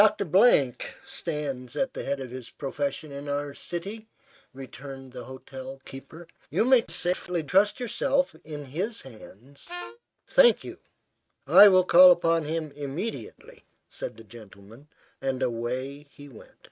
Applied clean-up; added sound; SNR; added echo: neural mask model RNNoise.